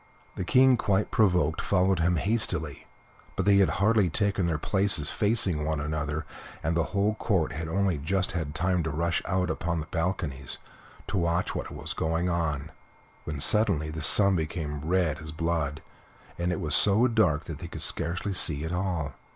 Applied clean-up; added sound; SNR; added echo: none; none; none; none.